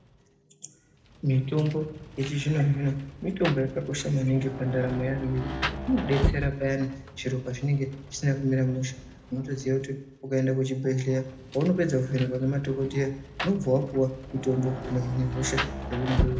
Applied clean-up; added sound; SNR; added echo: none; Rain; 8 dB; reverberation time 0.7 s.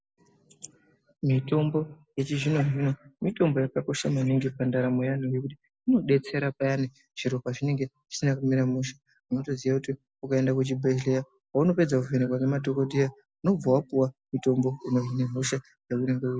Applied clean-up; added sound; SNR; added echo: none; none; none; none.